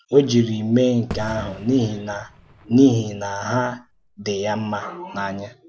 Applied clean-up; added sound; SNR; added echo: none; Fireworks; 17 dB; none.